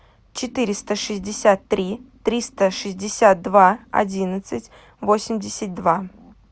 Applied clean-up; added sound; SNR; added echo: none; none; none; none.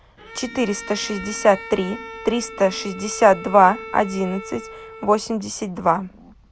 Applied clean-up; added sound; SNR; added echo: none; Bowed string instrument; 15 dB; none.